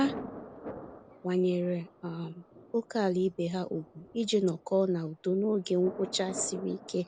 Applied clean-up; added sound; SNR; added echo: none; Thunder; 15 dB; none.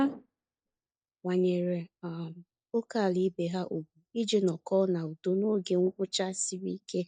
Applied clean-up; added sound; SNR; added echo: neural mask model DeepFilterNet 3.